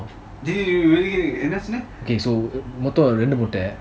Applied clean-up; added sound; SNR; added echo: none; none; none; none.